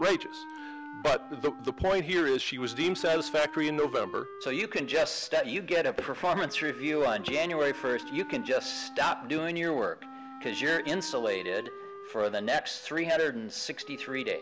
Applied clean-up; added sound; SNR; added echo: none; Wind instrument, woodwind instrument; 15 dB; none.